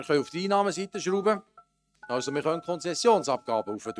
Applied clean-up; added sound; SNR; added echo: neural mask model RNNoise.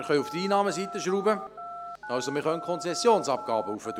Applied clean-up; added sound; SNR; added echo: none; Telephone; 12 dB; none.